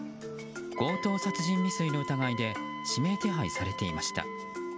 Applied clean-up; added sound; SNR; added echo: none; Wind instrument, woodwind instrument; 8 dB; none.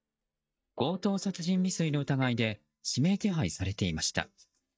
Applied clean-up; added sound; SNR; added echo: neural mask model DeepFilterNet 3.